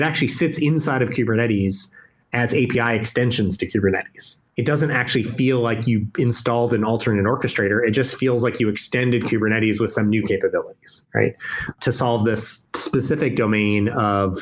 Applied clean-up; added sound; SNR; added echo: none; none; none; none.